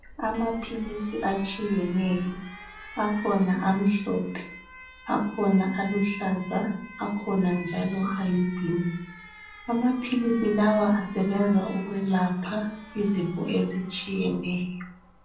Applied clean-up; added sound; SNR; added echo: none; Alarm; 18 dB; reverberation time 0.6 s.